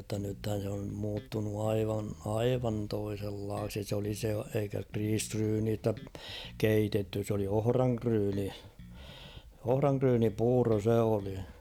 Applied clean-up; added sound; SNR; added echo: none; Bass guitar; 20 dB; none.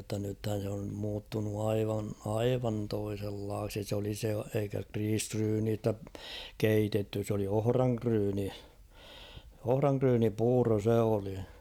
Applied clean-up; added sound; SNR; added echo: none; none; none; none.